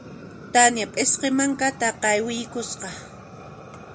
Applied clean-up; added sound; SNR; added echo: none; Fire; 17 dB; none.